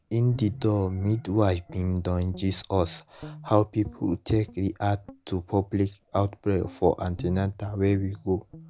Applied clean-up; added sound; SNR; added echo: none; Guitar; 19 dB; none.